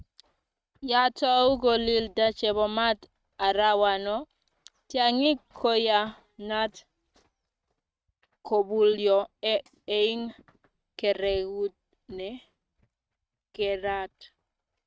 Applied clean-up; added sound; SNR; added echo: neural mask model RNNoise.